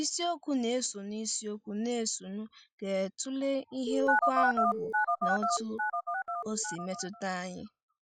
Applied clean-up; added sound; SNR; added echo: classical method log-MMSE.